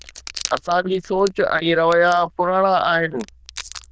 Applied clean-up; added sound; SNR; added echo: neural diffusion model UNIVERSE++.